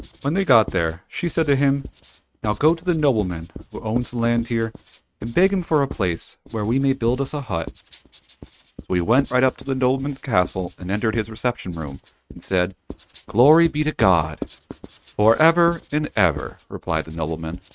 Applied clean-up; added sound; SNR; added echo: neural mask model RNNoise.